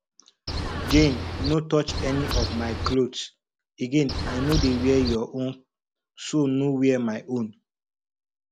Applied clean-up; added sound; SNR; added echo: none; Bird; 2 dB; none.